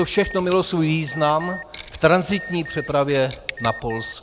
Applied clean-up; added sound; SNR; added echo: none; Mechanisms + Alarm; 14 dB; none.